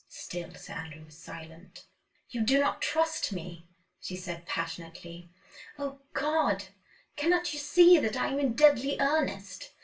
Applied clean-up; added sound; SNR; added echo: none; none; none; reverberation time 0.2 s.